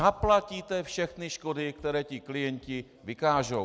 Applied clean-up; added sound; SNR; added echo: none; none; none; none.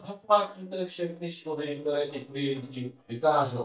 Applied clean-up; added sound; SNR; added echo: neural mask model DeepFilterNet 3.